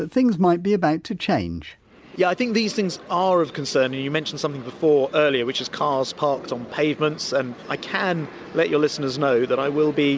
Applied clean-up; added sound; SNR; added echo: none; none; none; none.